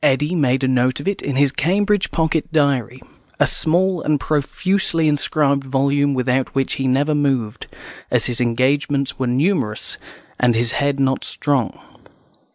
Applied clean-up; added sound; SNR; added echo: none; none; none; none.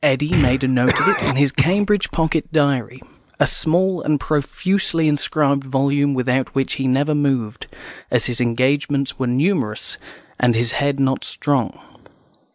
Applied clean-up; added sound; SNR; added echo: none; Cough; 5 dB; none.